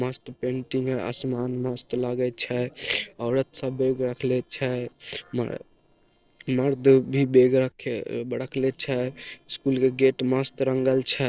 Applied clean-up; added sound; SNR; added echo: neural separator model SepFormer DNS4.